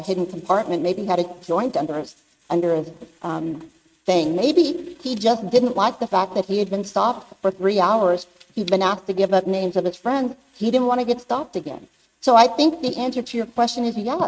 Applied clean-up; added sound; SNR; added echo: neural mask model RNNoise.